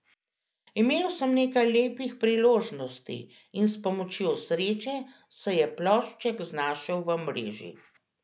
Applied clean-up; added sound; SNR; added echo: none; none; none; none.